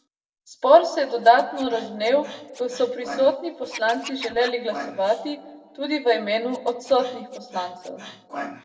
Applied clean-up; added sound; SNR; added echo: neural separator model SepFormer DNS4.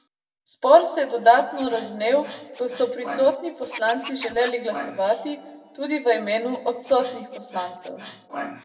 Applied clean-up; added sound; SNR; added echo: none; Scratching (performance technique); 16 dB; reverberation time 1.1 s.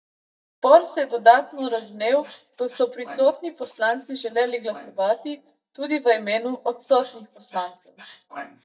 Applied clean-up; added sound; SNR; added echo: neural mask model DeepFilterNet 3.